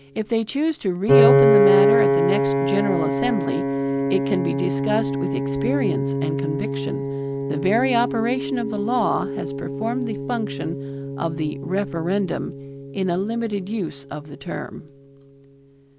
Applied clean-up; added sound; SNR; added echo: none; Piano; -2 dB; none.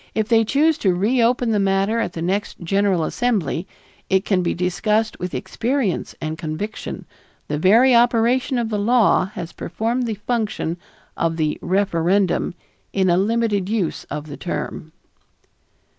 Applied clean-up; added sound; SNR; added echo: none; none; none; none.